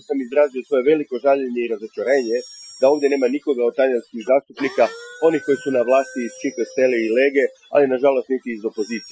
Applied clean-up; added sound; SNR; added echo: classical method Wiener filter.